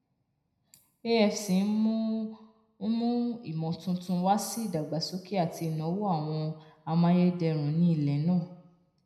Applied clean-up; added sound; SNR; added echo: none; none; none; reverberation time 0.7 s.